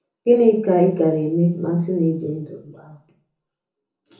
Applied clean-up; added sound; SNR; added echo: none; none; none; reverberation time 0.6 s.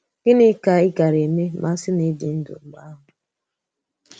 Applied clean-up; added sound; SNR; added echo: none; none; none; none.